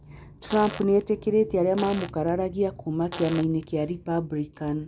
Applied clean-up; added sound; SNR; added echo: none; Fart; 13 dB; none.